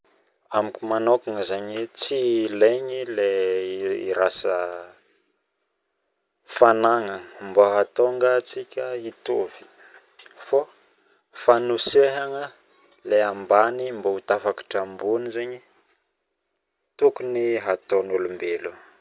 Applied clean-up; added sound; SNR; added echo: none; none; none; none.